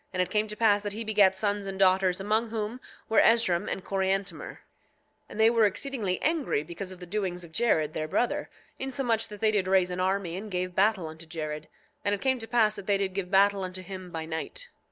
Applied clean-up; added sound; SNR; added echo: none; none; none; none.